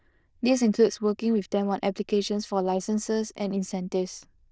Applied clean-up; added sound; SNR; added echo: neural diffusion model UNIVERSE++.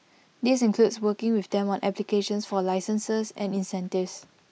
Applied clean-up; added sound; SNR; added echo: none; none; none; none.